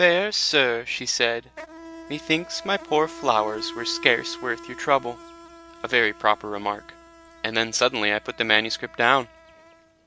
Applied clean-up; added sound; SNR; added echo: none; Insect; 18 dB; none.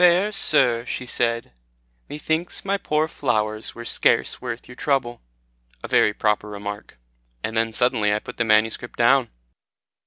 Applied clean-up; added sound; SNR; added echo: none; none; none; none.